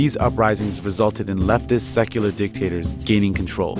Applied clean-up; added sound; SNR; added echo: none; none; none; none.